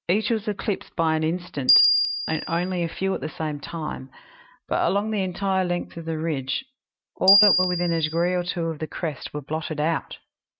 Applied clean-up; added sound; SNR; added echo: neural mask model RNNoise.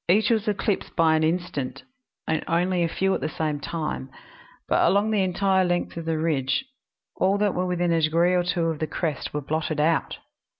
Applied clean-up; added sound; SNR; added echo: none; none; none; none.